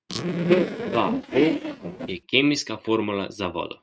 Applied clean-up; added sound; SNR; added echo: neural mask model RNNoise.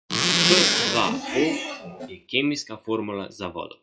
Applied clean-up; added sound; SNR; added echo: classical method log-MMSE.